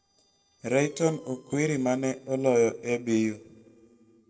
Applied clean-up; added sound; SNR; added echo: neural separator model SepFormer DNS4.